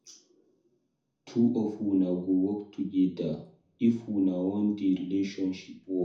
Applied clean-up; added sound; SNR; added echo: none; none; none; reverberation time 0.7 s.